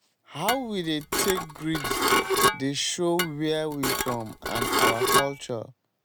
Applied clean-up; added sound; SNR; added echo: none; Dishes, pots, and pans / Glass; -3 dB; none.